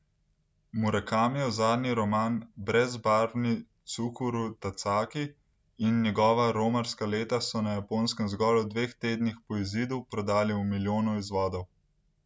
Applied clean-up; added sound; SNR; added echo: none; none; none; none.